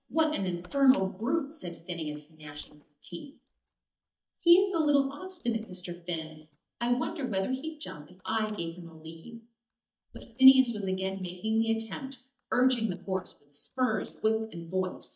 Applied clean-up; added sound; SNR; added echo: neural mask model DeepFilterNet 3.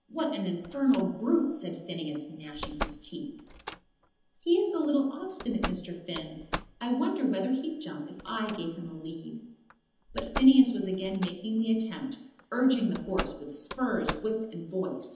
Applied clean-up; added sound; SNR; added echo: none; Slam; 12 dB; reverberation time 0.9 s.